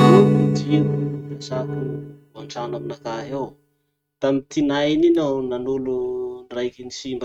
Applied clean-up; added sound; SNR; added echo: neural mask model RNNoise.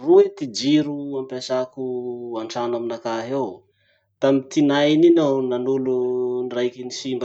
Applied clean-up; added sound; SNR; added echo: none; none; none; none.